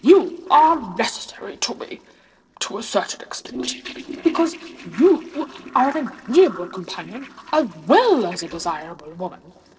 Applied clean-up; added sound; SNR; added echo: neural separator model SepFormer DNS4.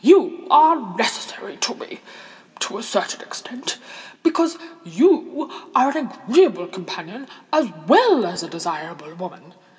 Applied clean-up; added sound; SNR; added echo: none; none; none; none.